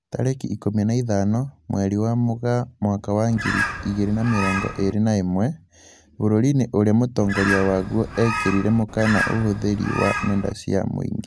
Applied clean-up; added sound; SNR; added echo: none; Bird; 6 dB; none.